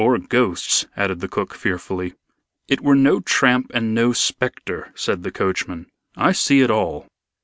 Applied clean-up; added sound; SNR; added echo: none; none; none; none.